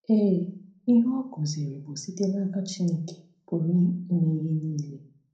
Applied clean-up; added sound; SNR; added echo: none; none; none; reverberation time 0.6 s.